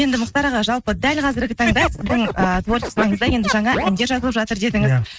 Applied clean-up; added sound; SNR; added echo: neural mask model RNNoise.